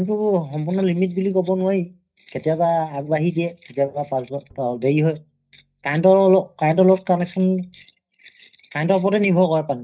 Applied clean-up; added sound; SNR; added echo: neural mask model DeepFilterNet 3.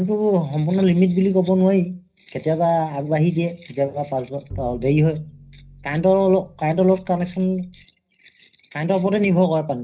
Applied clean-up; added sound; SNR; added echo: none; Bowed string instrument; 19 dB; reverberation time 0.5 s.